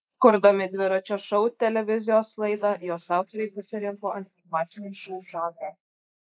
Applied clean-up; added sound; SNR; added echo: neural mask model Resemble Enhance denoiser.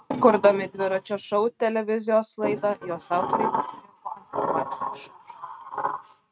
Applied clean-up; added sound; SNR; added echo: neural mask model RNNoise.